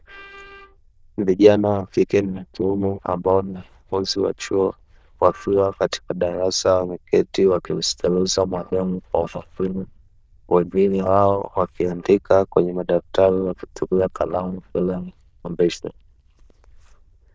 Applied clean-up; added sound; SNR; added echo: neural diffusion model UNIVERSE++.